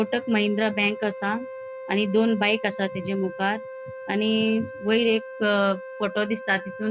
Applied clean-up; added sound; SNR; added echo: none; Wind instrument, woodwind instrument; 12 dB; none.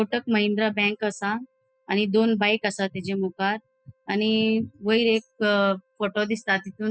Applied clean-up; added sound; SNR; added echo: classical method spectral subtraction.